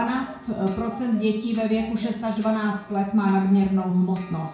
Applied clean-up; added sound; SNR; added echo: none; Clock; 20 dB; reverberation time 0.5 s.